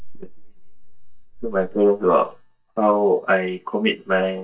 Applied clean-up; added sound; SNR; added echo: neural mask model DeepFilterNet 3.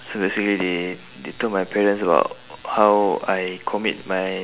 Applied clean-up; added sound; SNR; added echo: none; none; none; none.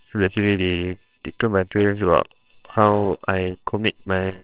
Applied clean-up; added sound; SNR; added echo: neural separator model SepFormer WHAMR!.